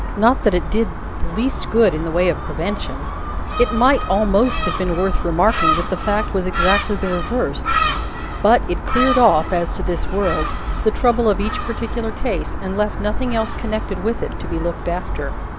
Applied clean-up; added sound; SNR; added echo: none; Gull, seagull; 3 dB; none.